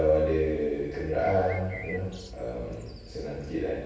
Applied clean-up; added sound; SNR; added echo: none; Bird; 18 dB; reverberation time 0.2 s.